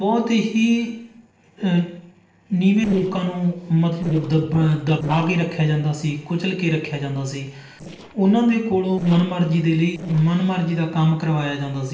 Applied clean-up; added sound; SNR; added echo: neural separator model SepFormer DNS4.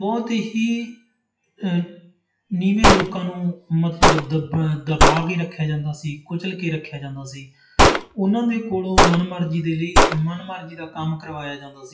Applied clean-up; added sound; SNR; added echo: classical method WPE with log-MMSE.